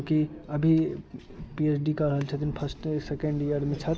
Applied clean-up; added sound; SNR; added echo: none; Fixed-wing aircraft, airplane; 18 dB; none.